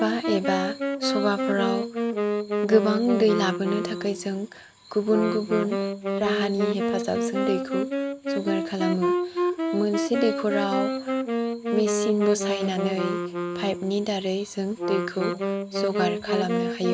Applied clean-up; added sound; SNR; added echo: none; Wind instrument, woodwind instrument; 1 dB; none.